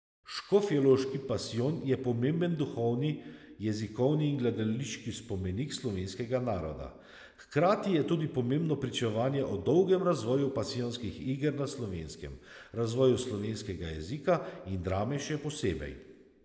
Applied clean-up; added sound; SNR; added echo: none; none; none; none.